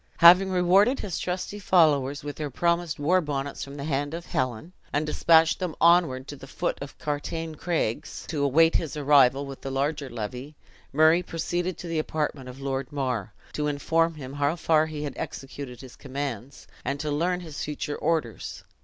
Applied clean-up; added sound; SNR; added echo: none; none; none; none.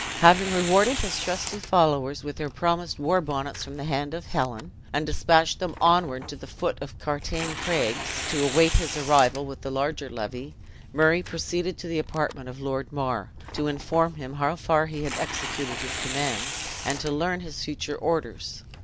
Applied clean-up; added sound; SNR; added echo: none; Tearing; 10 dB; none.